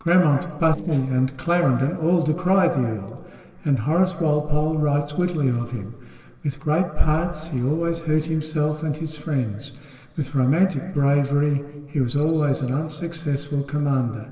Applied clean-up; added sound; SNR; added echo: neural separator model SepFormer DNS4.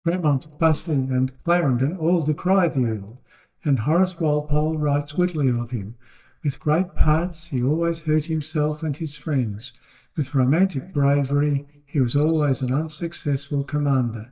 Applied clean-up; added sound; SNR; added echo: neural mask model DeepFilterNet 3.